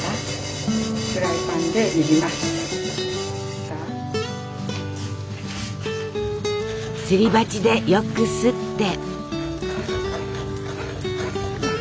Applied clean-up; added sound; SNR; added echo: none; none; none; none.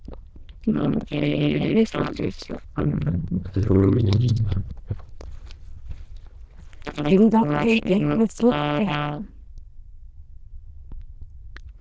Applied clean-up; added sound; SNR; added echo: neural diffusion model UNIVERSE++.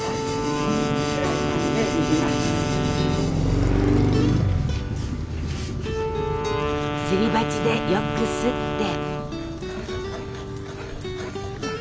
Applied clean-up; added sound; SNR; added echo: none; Car passing by + Wind instrument, woodwind instrument; -4 dB; none.